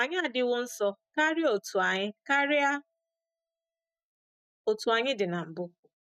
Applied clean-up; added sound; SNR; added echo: neural mask model DeepFilterNet 3.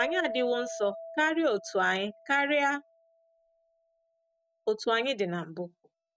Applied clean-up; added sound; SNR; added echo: none; Keyboard (musical); 12 dB; none.